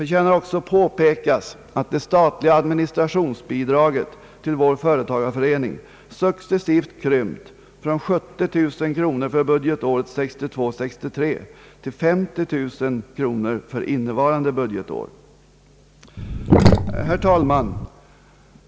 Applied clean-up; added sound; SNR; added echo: none; Sink (filling or washing); -3 dB; none.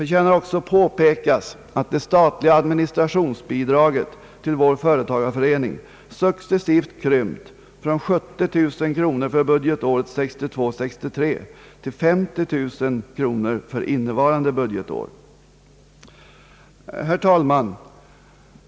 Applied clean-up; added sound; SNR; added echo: none; none; none; none.